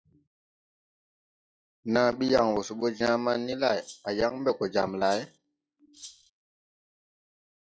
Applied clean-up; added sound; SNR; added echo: classical method log-MMSE.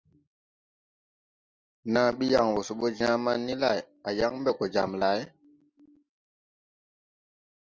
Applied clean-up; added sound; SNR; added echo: none; none; none; none.